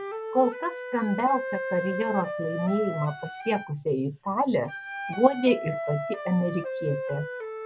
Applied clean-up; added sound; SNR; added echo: none; Wind instrument, woodwind instrument; 7 dB; none.